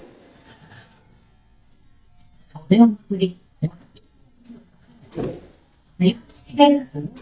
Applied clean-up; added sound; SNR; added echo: neural mask model DeepFilterNet 3.